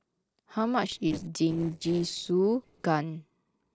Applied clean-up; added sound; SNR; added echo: neural separator model SepFormer DNS4.